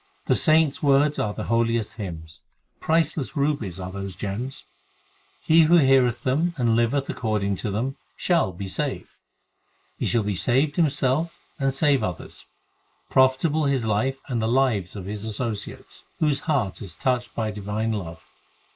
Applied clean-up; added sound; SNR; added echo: neural mask model Resemble Enhance denoiser.